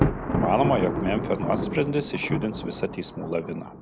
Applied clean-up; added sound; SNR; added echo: none; Thunder; 2 dB; none.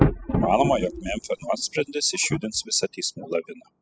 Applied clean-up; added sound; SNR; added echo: classical method spectral subtraction.